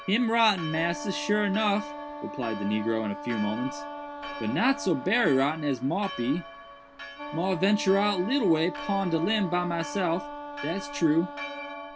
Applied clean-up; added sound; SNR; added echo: none; Church bell + Wind instrument, woodwind instrument; 10 dB; none.